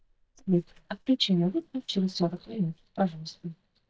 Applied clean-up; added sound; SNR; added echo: neural mask model DeepFilterNet 3.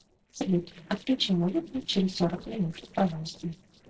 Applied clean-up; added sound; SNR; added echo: neural separator model SepFormer DNS4.